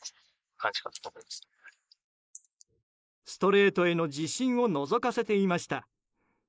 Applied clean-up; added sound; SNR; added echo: neural mask model Resemble Enhance denoiser.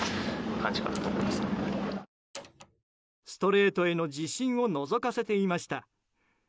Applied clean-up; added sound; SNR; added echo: none; Door; 17 dB; none.